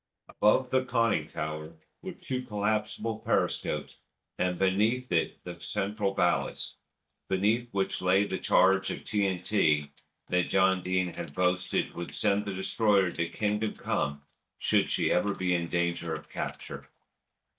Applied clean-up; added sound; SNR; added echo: neural mask model DeepFilterNet 3.